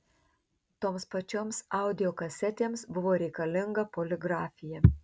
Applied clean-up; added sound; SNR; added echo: none; none; none; none.